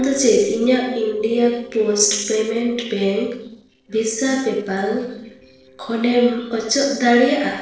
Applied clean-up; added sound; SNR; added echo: neural separator model SepFormer DNS4.